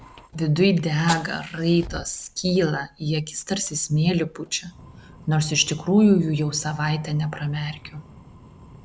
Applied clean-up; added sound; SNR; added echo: none; Fire; 18 dB; none.